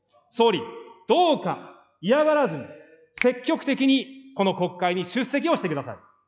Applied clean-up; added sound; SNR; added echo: classical method log-MMSE.